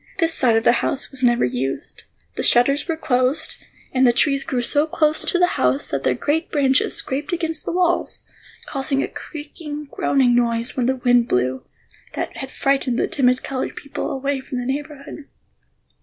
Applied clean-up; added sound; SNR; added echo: none; none; none; none.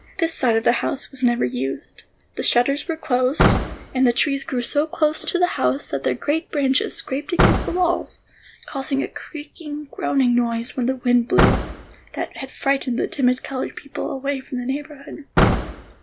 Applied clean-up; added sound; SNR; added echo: none; Slam / Car; 4 dB; none.